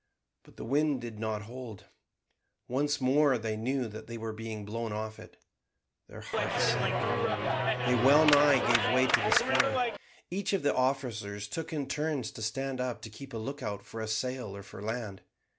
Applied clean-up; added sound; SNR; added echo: none; Clapping; -3 dB; none.